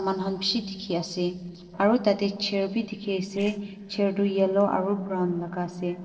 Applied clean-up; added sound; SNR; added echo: neural separator model SepFormer DNS4.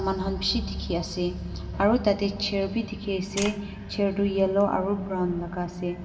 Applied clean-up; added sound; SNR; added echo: none; Tap; 9 dB; reverberation time 2.0 s.